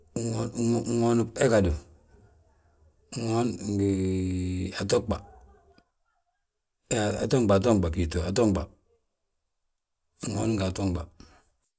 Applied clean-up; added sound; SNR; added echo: none; none; none; none.